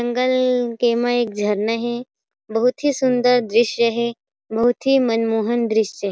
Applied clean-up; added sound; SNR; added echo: none; none; none; none.